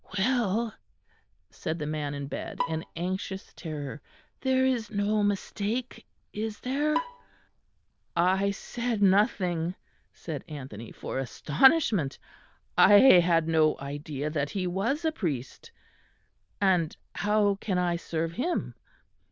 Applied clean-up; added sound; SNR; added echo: neural diffusion model UNIVERSE++.